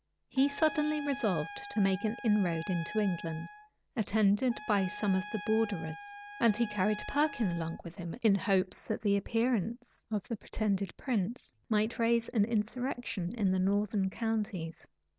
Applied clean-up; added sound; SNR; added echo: none; Trumpet; 14 dB; none.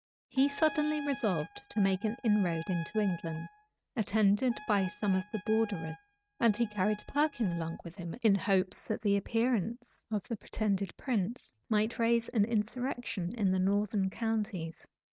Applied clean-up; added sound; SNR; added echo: neural mask model RNNoise.